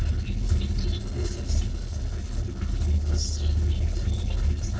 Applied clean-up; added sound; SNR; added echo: neural separator model SepFormer DNS4.